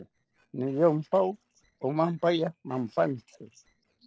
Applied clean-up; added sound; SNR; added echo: neural separator model SepFormer DNS4.